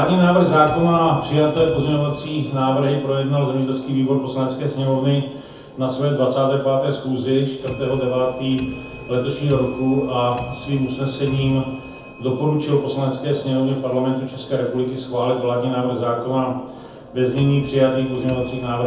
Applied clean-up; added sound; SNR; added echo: none; Clock; 18 dB; reverberation time 0.7 s.